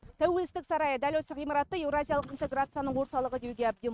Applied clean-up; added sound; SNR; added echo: neural mask model RNNoise.